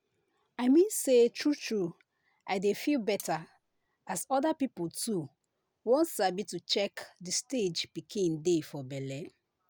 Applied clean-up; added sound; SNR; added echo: none; Cutlery, silverware; 20 dB; none.